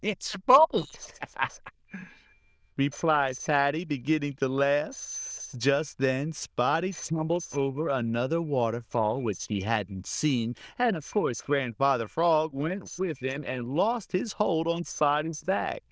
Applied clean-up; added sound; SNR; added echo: neural diffusion model UNIVERSE++.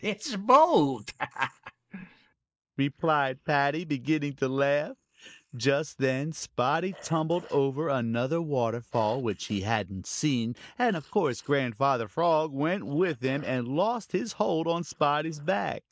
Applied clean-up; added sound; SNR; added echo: neural mask model Resemble Enhance denoiser.